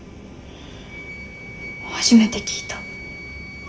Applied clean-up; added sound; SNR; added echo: none; Wind instrument, woodwind instrument; 14 dB; reverberation time 0.7 s.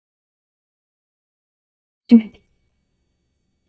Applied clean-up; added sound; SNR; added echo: neural mask model DeepFilterNet 3.